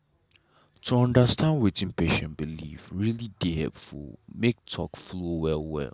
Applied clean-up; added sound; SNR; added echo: none; none; none; none.